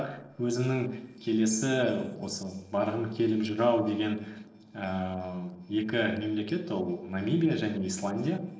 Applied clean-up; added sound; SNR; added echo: neural separator model SepFormer DNS4.